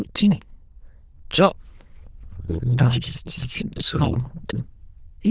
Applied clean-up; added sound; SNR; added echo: neural diffusion model UNIVERSE++.